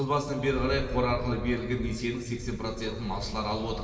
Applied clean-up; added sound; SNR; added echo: none; none; none; reverberation time 2.6 s.